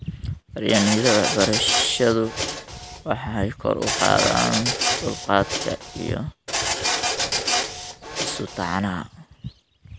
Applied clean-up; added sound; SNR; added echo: none; Printer; 1 dB; none.